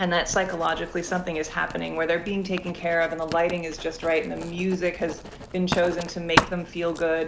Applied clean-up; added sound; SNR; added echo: none; Writing; 7 dB; none.